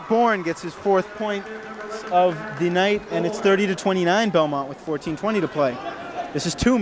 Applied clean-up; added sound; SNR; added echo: none; none; none; none.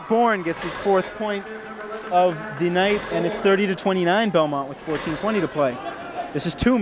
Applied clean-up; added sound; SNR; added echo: none; Dishes, pots, and pans; 16 dB; none.